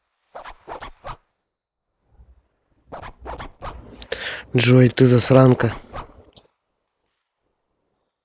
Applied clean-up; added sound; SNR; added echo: neural mask model Resemble Enhance denoiser.